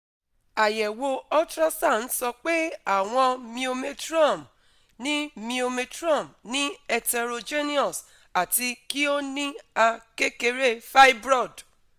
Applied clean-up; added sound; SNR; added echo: none; none; none; none.